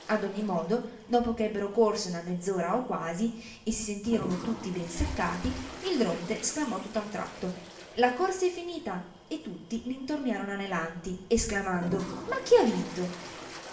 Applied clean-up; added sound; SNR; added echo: none; Toilet flush; 15 dB; reverberation time 0.9 s.